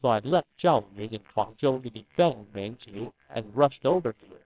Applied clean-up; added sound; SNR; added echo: neural separator model SepFormer WHAMR!.